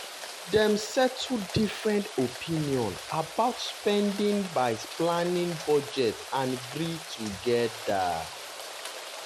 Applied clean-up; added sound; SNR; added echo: none; Rain; 11 dB; none.